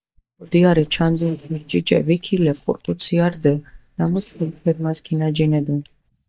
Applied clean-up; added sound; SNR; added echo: neural mask model DeepFilterNet 3.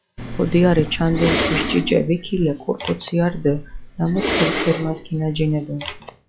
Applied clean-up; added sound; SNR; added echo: classical method log-MMSE.